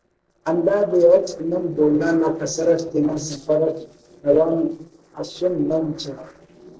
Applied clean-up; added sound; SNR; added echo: neural separator model SepFormer DNS4.